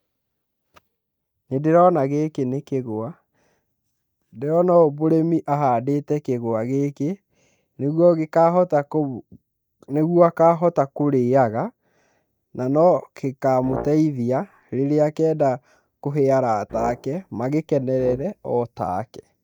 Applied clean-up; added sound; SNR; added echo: neural mask model DeepFilterNet 3.